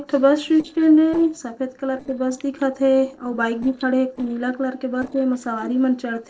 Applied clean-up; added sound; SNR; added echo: neural separator model SepFormer DNS4.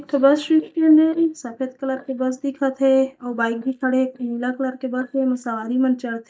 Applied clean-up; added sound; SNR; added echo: neural mask model DeepFilterNet 3.